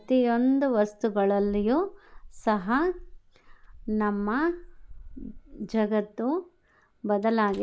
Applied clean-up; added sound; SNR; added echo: none; Keys jangling; 20 dB; none.